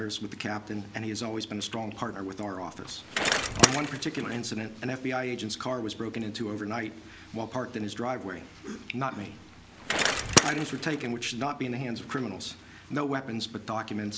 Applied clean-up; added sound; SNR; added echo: none; Bicycle; -4 dB; none.